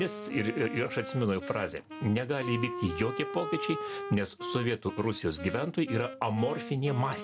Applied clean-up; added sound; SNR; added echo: none; Wind instrument, woodwind instrument; 9 dB; none.